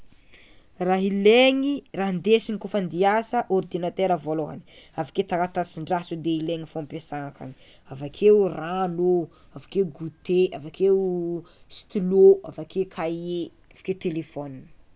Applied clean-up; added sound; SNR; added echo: none; none; none; none.